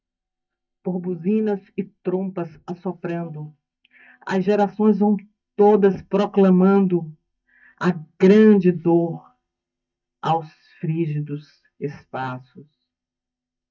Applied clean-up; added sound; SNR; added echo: neural mask model DeepFilterNet 3.